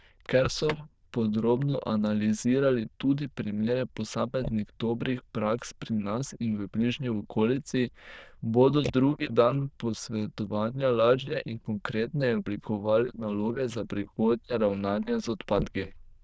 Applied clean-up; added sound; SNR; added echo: neural diffusion model UNIVERSE++.